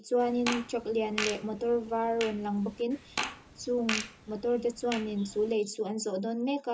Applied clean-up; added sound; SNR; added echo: none; Fart; 9 dB; reverberation time 0.2 s.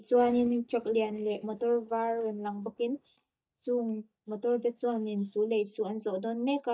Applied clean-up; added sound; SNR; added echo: neural mask model DeepFilterNet 3.